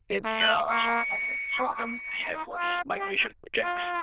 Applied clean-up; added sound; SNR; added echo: neural diffusion model UNIVERSE++.